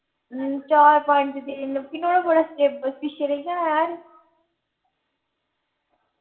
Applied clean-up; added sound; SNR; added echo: none; none; none; reverberation time 0.5 s.